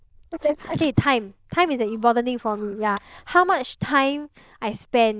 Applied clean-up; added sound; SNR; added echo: neural diffusion model UNIVERSE++.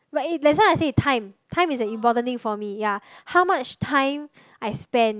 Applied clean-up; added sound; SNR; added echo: none; none; none; none.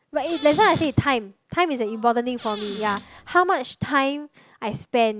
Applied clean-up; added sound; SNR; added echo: none; Squeak / Cupboard open or close; 13 dB; none.